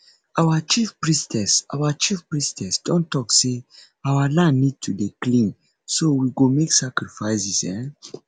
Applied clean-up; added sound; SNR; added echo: none; none; none; none.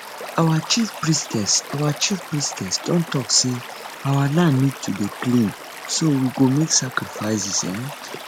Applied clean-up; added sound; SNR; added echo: none; Stream / Liquid; 13 dB; none.